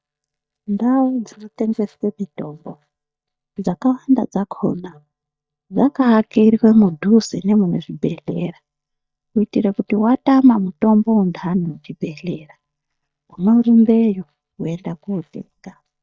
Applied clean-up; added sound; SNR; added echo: neural mask model DeepFilterNet 3.